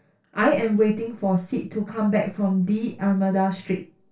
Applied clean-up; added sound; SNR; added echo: none; none; none; reverberation time 0.3 s.